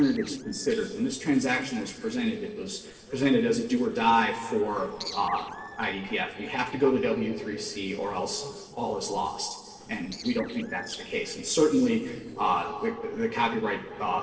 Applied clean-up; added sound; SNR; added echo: neural separator model SepFormer DNS4.